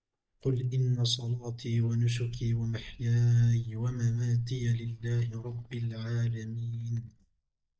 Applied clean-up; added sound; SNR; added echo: neural mask model DeepFilterNet 3.